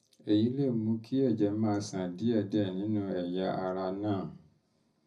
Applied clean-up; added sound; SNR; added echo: none; none; none; reverberation time 0.4 s.